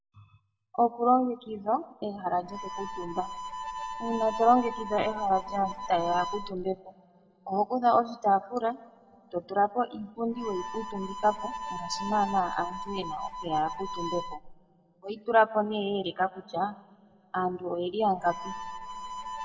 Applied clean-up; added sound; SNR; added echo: none; Harmonica; 10 dB; reverberation time 1.2 s.